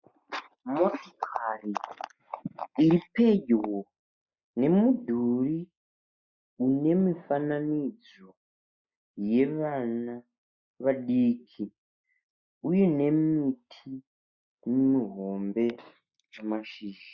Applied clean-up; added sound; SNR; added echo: neural mask model Resemble Enhance denoiser.